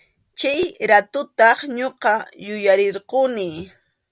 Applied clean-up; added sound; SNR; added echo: none; none; none; none.